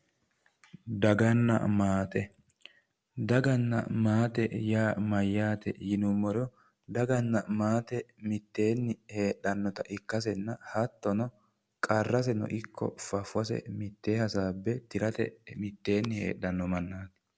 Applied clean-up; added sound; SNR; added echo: none; none; none; none.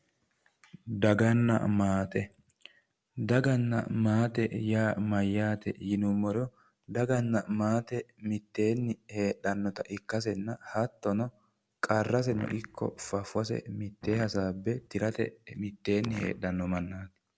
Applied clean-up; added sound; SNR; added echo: none; Fart; 16 dB; none.